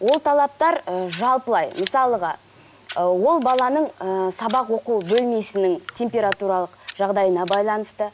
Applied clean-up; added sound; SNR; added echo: none; Scissors; 15 dB; none.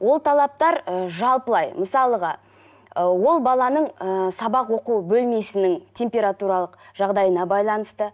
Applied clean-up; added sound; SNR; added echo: none; none; none; none.